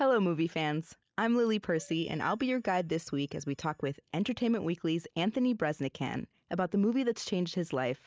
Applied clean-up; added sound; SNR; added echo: neural mask model DeepFilterNet 3.